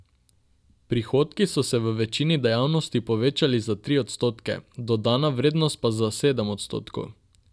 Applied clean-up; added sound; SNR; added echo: none; none; none; none.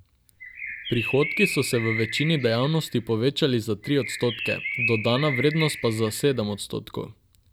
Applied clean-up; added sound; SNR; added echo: none; Bird; 7 dB; none.